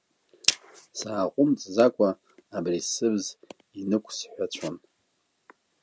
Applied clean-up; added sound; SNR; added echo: none; none; none; none.